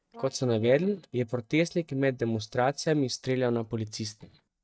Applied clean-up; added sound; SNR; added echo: neural mask model DeepFilterNet 3.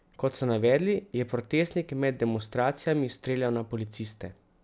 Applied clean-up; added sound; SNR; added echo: none; none; none; none.